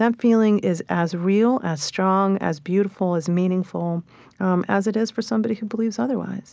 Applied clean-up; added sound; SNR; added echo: none; none; none; none.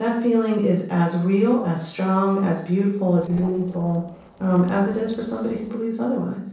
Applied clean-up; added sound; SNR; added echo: neural separator model SepFormer DNS4.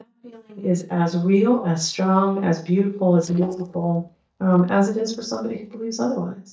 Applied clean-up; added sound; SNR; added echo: neural mask model DeepFilterNet 3.